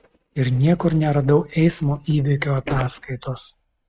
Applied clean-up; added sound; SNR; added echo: neural mask model RNNoise.